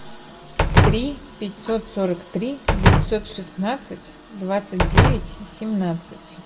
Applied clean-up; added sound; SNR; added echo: none; Slam; -4 dB; reverberation time 0.4 s.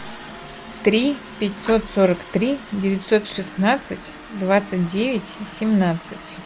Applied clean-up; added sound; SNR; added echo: none; none; none; none.